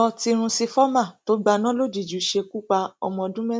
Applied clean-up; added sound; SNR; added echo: none; none; none; none.